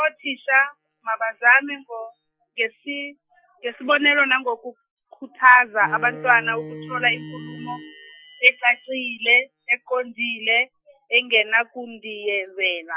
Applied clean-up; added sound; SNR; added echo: classical method Wiener filter.